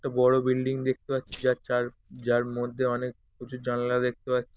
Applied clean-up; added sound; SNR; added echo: neural diffusion model UNIVERSE++.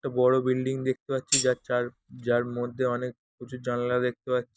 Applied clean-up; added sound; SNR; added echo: neural mask model DeepFilterNet 3.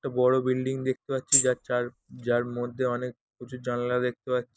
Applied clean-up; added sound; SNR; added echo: neural mask model Resemble Enhance denoiser.